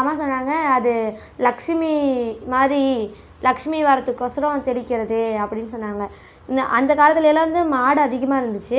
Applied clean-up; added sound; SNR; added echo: none; none; none; none.